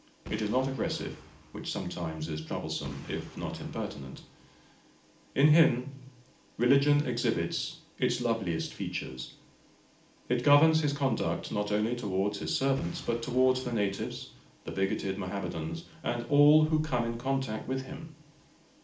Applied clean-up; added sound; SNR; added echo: none; Boom; 20 dB; reverberation time 0.4 s.